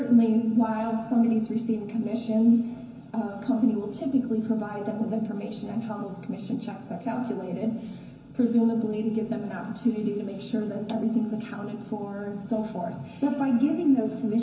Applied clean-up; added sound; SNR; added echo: none; none; none; reverberation time 0.3 s.